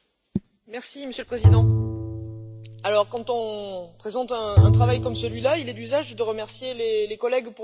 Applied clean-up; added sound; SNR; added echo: none; Bowed string instrument; -4 dB; none.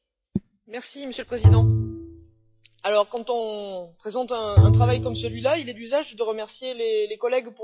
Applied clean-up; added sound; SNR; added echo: classical method log-MMSE.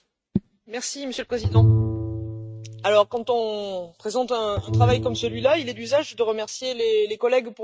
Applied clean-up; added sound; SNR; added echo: neural mask model RNNoise.